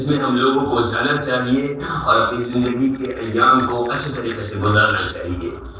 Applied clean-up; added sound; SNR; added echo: neural separator model SepFormer DNS4.